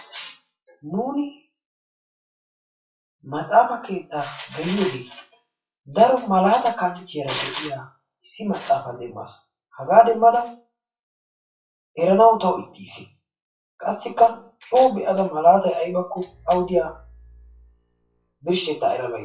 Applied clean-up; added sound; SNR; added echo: classical method WPE with log-MMSE.